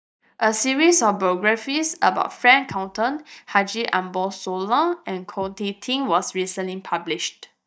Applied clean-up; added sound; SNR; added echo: neural mask model DeepFilterNet 3.